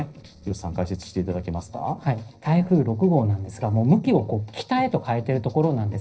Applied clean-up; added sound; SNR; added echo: neural separator model SepFormer DNS4.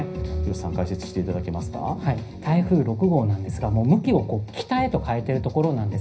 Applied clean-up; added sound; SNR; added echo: none; Guitar; 19 dB; reverberation time 0.5 s.